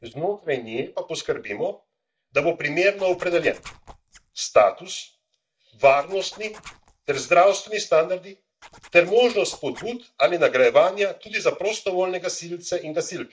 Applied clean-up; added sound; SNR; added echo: neural mask model DeepFilterNet 3.